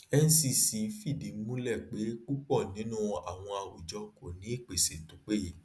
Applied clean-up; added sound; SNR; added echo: none; none; none; none.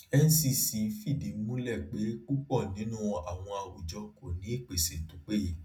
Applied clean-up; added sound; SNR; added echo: none; none; none; reverberation time 0.4 s.